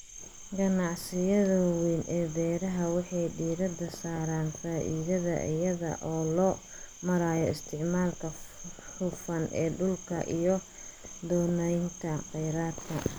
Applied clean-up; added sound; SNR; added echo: none; Cricket; 16 dB; none.